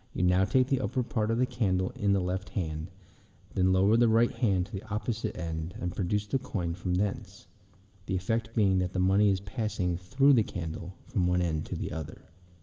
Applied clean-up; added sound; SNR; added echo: none; none; none; reverberation time 1.1 s.